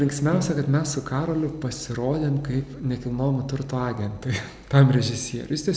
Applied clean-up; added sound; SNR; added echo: none; none; none; none.